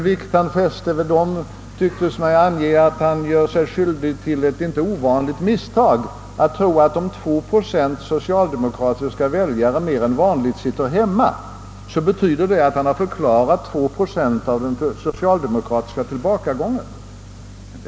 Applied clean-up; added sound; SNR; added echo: none; none; none; none.